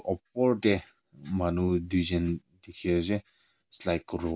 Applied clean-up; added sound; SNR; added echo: none; none; none; none.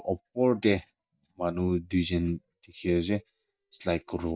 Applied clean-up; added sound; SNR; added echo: neural mask model DeepFilterNet 3.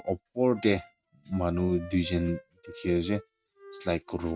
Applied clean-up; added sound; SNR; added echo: neural mask model RNNoise.